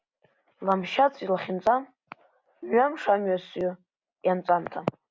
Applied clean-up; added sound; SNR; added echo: none; none; none; none.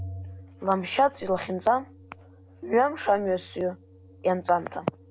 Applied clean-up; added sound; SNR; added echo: none; Organ; 18 dB; none.